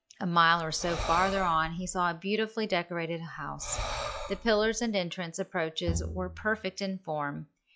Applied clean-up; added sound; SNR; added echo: classical method log-MMSE.